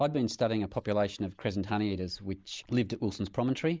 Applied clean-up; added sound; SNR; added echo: neural mask model Resemble Enhance denoiser.